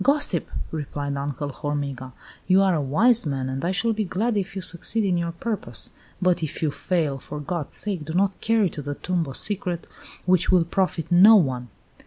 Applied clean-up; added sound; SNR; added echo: none; none; none; none.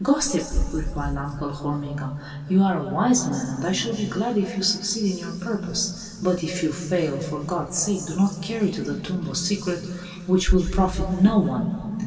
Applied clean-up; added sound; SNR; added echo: none; none; none; reverberation time 2.5 s.